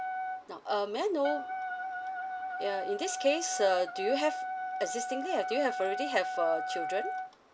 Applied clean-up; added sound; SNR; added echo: none; Wind instrument, woodwind instrument; 4 dB; none.